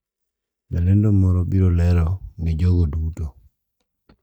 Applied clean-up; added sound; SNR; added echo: neural mask model DeepFilterNet 3.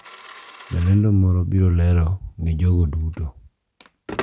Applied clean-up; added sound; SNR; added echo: none; Telephone; 18 dB; none.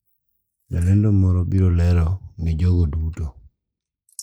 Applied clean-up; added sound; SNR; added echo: neural mask model Resemble Enhance denoiser.